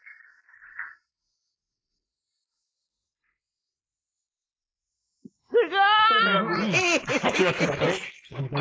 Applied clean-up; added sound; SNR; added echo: neural mask model Resemble Enhance denoiser.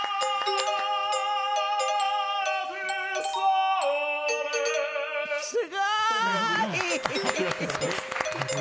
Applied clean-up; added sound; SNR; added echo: none; Doorbell; 7 dB; none.